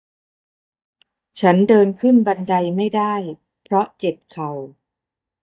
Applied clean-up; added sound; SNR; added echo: neural mask model DeepFilterNet 3.